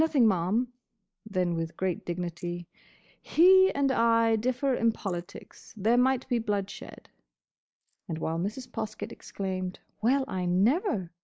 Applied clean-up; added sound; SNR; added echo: neural mask model Resemble Enhance denoiser.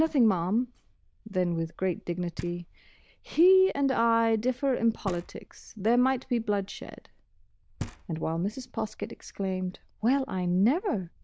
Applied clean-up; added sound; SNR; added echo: neural diffusion model UNIVERSE++.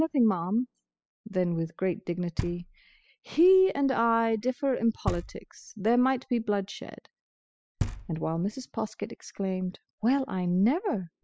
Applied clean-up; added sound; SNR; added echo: classical method spectral subtraction.